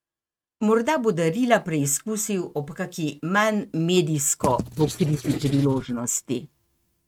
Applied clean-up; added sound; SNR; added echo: neural mask model RNNoise.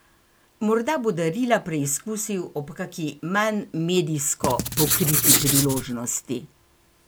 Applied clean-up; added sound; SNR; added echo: none; Writing; -3 dB; none.